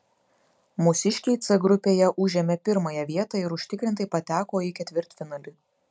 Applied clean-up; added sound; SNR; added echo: none; none; none; none.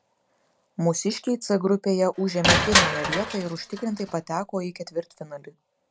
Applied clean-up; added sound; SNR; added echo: none; Crushing; 0 dB; none.